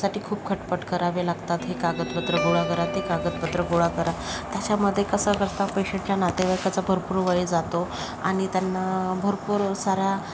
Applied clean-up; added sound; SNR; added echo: none; Guitar; 12 dB; none.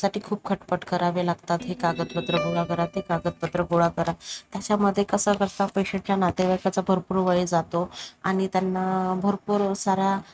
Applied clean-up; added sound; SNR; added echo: neural mask model RNNoise.